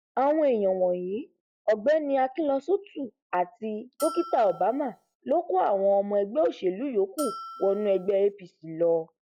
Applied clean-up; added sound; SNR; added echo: classical method log-MMSE.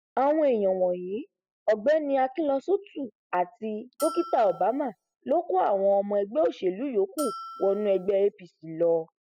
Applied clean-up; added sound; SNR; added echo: classical method spectral subtraction.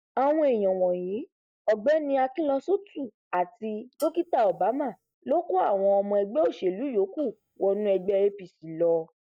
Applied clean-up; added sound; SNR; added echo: neural mask model DeepFilterNet 3.